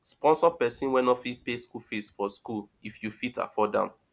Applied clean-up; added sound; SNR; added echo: none; none; none; none.